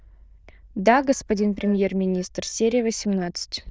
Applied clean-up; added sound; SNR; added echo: neural diffusion model UNIVERSE++.